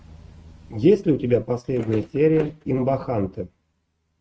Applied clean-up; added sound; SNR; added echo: neural mask model RNNoise.